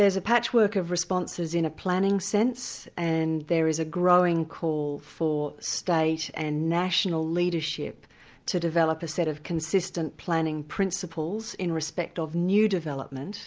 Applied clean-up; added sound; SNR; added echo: none; none; none; none.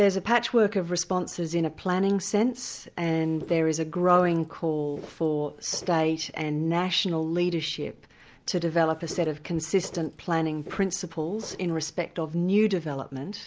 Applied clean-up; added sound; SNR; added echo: none; Walk, footsteps; 20 dB; none.